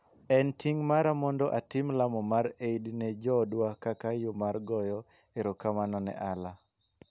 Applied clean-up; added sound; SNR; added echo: none; none; none; none.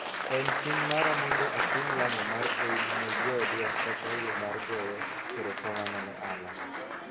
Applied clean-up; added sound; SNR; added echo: none; Applause; -5 dB; reverberation time 0.8 s.